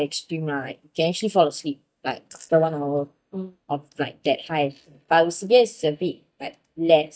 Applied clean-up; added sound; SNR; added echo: neural mask model DeepFilterNet 3.